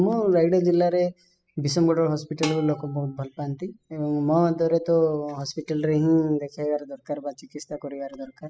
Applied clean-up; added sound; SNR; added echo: classical method spectral subtraction.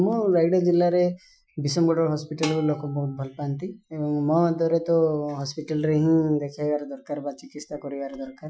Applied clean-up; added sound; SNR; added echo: classical method Wiener filter.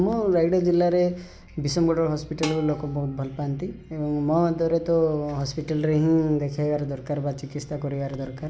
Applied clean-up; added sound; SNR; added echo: none; Dishes, pots, and pans; 15 dB; none.